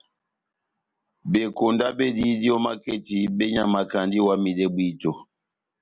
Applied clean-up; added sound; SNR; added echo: none; none; none; none.